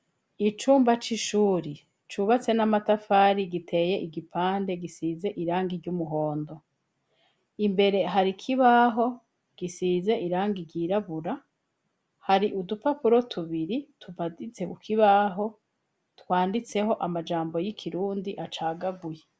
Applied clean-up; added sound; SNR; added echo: none; none; none; none.